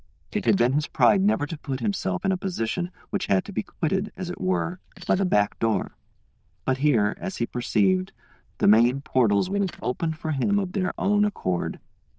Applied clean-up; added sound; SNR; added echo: neural diffusion model UNIVERSE++.